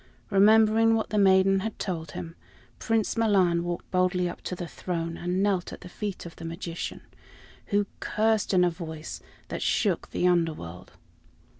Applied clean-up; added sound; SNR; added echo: none; none; none; none.